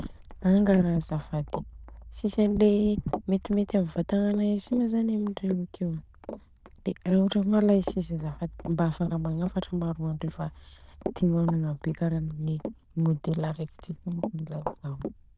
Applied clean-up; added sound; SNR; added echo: neural diffusion model UNIVERSE++.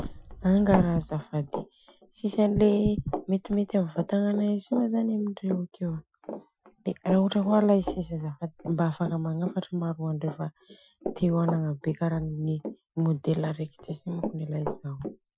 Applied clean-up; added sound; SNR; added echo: classical method Wiener filter.